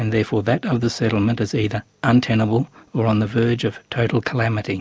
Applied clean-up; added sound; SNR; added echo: none; none; none; none.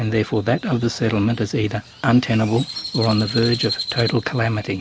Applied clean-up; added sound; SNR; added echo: none; Crow; 12 dB; none.